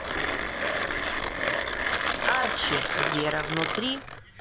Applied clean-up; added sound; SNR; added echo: none; Mechanisms; -4 dB; none.